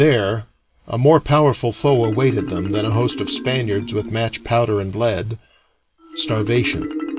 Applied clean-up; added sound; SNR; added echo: none; Marimba, xylophone; 11 dB; none.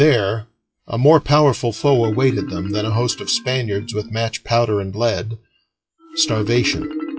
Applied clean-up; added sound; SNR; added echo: classical method log-MMSE.